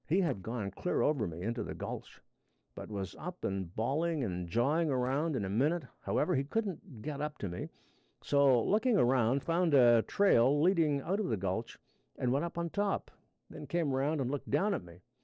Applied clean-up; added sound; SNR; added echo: neural separator model SepFormer DNS4.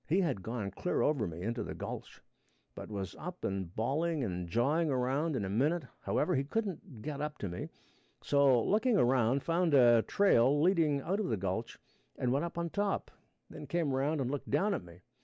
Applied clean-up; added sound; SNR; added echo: none; none; none; none.